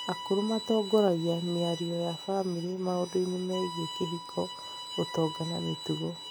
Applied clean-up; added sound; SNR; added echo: none; Bowed string instrument; 10 dB; none.